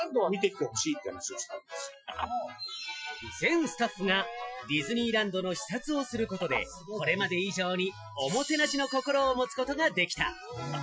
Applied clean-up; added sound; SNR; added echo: classical method Wiener filter.